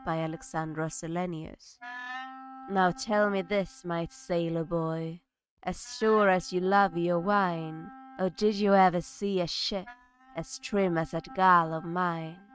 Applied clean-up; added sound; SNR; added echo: neural mask model RNNoise.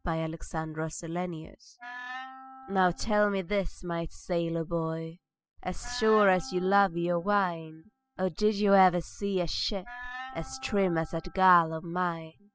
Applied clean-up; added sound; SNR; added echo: classical method spectral subtraction.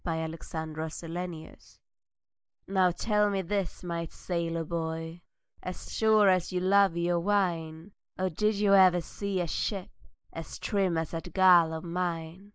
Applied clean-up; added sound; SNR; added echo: neural mask model Resemble Enhance denoiser.